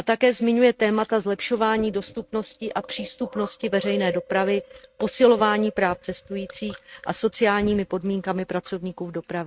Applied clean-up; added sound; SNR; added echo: neural mask model RNNoise.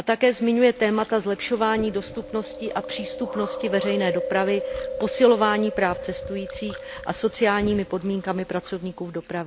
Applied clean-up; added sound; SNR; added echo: none; Chewing, mastication; 10 dB; none.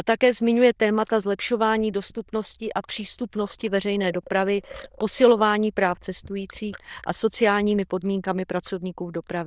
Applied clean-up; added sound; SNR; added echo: neural diffusion model UNIVERSE++.